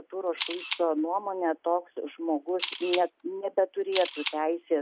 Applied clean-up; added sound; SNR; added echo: none; Camera; 9 dB; none.